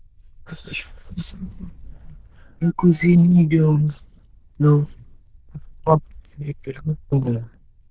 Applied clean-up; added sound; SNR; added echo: neural diffusion model UNIVERSE++.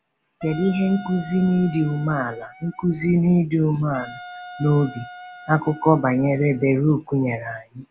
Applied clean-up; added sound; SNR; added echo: none; Wind instrument, woodwind instrument; 19 dB; none.